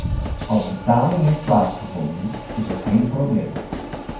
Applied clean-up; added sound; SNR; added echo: none; Train; 8 dB; reverberation time 0.6 s.